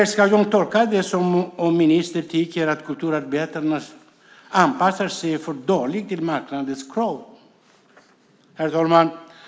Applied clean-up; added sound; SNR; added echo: none; none; none; none.